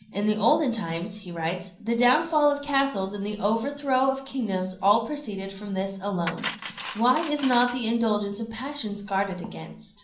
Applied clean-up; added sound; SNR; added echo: none; Cutlery, silverware; 13 dB; reverberation time 0.6 s.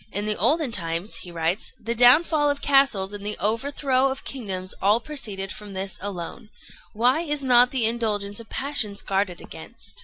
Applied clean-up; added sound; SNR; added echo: none; none; none; none.